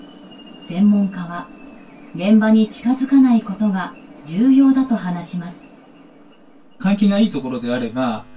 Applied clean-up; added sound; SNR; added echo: none; none; none; reverberation time 0.1 s.